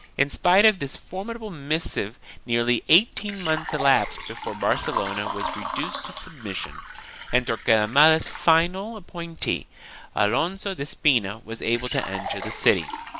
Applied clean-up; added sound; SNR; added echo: none; Water / Liquid; 11 dB; none.